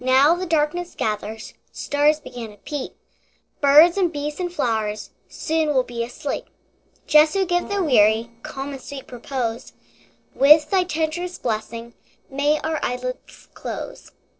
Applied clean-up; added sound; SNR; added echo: neural separator model SepFormer DNS4.